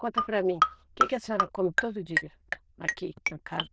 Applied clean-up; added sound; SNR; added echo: neural diffusion model UNIVERSE++.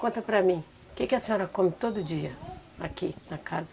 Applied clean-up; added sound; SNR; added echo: none; none; none; none.